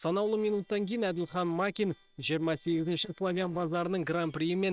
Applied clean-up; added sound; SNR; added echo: neural separator model SepFormer WHAM!.